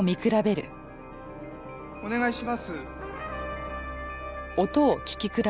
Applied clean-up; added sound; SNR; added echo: none; none; none; none.